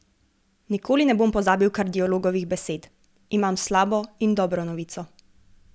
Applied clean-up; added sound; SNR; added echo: none; none; none; none.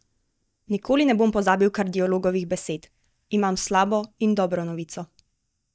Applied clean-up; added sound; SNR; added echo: neural mask model DeepFilterNet 3.